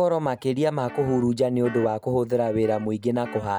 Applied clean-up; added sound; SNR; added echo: none; Guitar; 19 dB; none.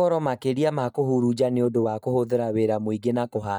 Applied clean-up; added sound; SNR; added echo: neural mask model DeepFilterNet 3.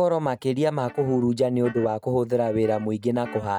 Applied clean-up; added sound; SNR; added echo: neural mask model RNNoise.